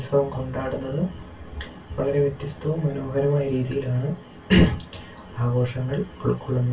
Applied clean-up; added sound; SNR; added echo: none; none; none; reverberation time 0.2 s.